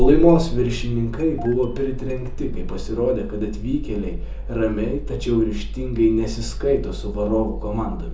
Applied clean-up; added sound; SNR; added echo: none; Engine starting; 4 dB; reverberation time 0.5 s.